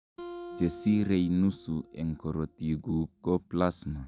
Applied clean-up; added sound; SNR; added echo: none; Acoustic guitar; 17 dB; none.